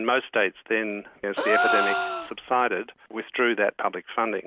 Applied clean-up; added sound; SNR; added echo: none; Gasp; 1 dB; none.